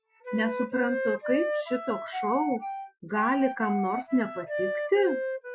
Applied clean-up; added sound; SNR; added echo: classical method Wiener filter.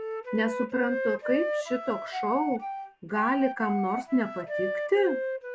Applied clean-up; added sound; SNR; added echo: none; Wind instrument, woodwind instrument; 4 dB; none.